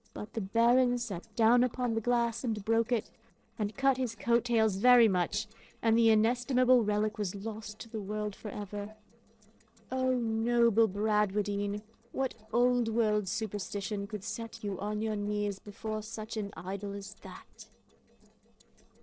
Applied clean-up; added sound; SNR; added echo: neural separator model SepFormer DNS4.